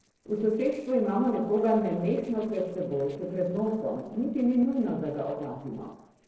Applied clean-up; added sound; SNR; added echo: neural separator model SepFormer DNS4.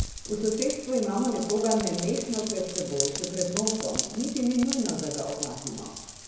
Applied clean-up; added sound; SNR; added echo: none; Rain; 6 dB; reverberation time 1.0 s.